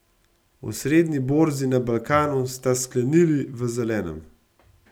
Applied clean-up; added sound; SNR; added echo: none; none; none; none.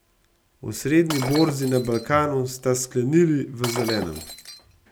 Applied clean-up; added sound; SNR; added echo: none; Shatter; 11 dB; none.